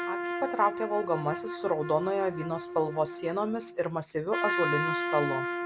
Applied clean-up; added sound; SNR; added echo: none; Trumpet; 4 dB; none.